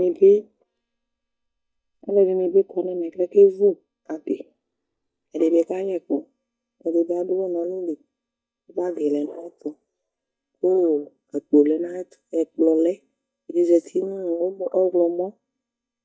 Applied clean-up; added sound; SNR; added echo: neural mask model DeepFilterNet 3.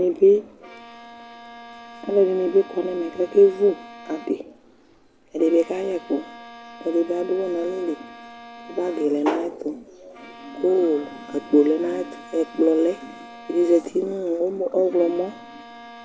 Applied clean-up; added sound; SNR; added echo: none; Bowed string instrument; 20 dB; none.